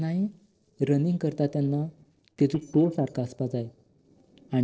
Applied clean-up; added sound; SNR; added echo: neural separator model SepFormer DNS4.